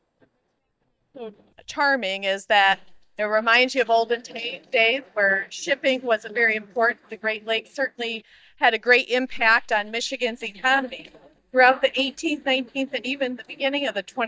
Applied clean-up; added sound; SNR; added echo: neural mask model DeepFilterNet 3.